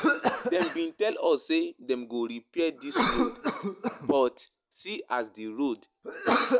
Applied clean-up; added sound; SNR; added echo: none; Cough; 1 dB; none.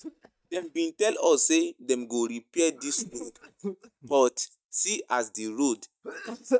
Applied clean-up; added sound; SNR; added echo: neural mask model DeepFilterNet 3.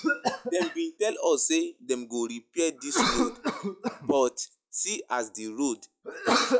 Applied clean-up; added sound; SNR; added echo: classical method log-MMSE.